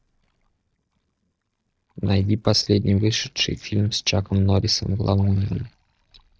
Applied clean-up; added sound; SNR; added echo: neural mask model DeepFilterNet 3.